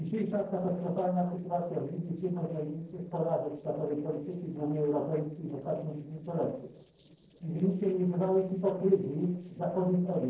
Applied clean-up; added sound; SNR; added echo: neural separator model SepFormer DNS4.